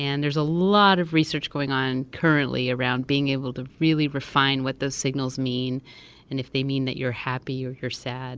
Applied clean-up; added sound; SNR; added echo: none; none; none; none.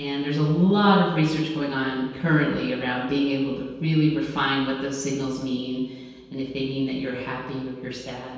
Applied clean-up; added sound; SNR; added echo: none; none; none; reverberation time 1.2 s.